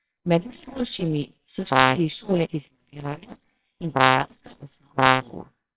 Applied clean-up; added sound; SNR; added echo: neural separator model SepFormer WHAMR!.